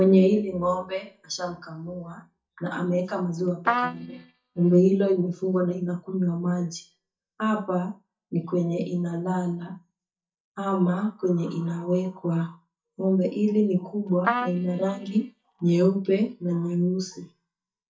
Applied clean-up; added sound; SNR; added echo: neural mask model DeepFilterNet 3.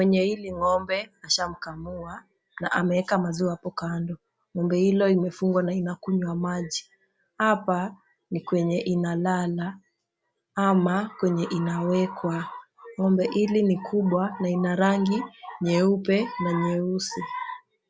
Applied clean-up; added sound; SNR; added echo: none; none; none; none.